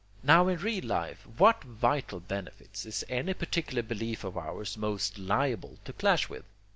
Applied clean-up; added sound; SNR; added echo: none; none; none; none.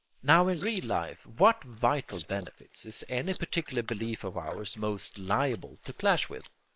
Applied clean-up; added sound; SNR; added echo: neural mask model Resemble Enhance denoiser.